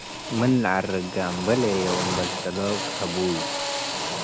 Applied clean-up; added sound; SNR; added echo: none; Drill; 4 dB; none.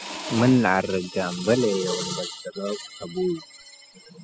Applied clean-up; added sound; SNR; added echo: classical method spectral subtraction.